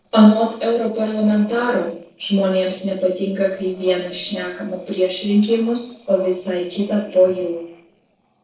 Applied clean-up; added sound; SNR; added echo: neural separator model SepFormer DNS4.